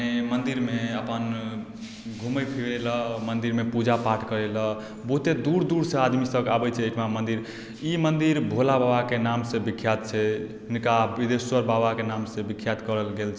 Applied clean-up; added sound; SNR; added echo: none; none; none; none.